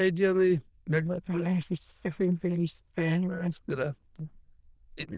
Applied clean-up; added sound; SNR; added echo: neural diffusion model UNIVERSE++.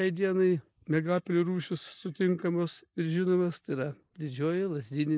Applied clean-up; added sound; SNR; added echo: neural mask model Resemble Enhance denoiser.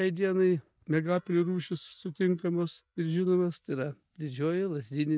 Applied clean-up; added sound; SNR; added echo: neural mask model DeepFilterNet 3.